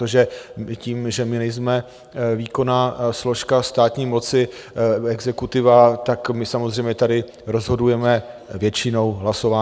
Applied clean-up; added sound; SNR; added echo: none; none; none; none.